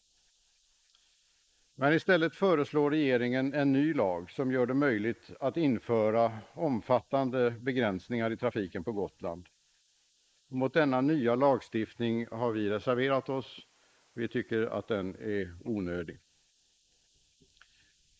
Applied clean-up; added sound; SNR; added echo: neural mask model Resemble Enhance denoiser.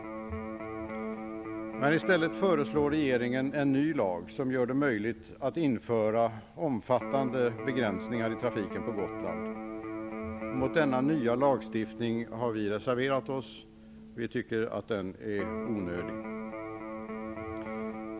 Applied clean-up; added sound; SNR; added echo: none; Electric guitar; 8 dB; none.